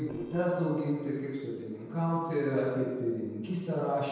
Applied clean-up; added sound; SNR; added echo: neural separator model SepFormer DNS4.